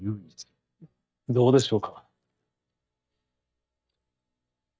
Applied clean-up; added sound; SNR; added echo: neural mask model DeepFilterNet 3.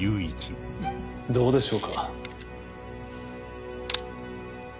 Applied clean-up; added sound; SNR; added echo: none; Bowed string instrument + Camera; 9 dB; none.